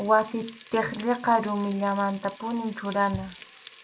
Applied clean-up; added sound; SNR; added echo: none; Frying (food); 15 dB; none.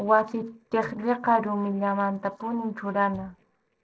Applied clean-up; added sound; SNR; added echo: neural separator model SepFormer DNS4.